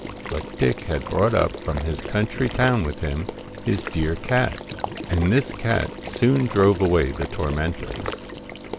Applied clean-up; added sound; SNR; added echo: none; Water / Liquid; 10 dB; none.